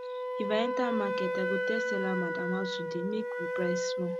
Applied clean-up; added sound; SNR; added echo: none; Wind instrument, woodwind instrument; -2 dB; none.